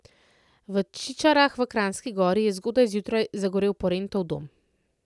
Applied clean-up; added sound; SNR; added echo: none; none; none; none.